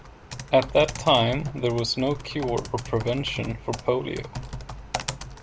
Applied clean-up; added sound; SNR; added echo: none; Typing; 10 dB; none.